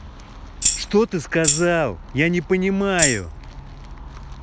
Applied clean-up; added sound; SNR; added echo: none; Tambourine; 1 dB; none.